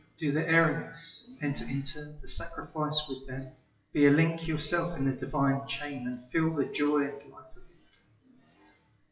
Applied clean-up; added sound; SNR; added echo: classical method WPE with log-MMSE.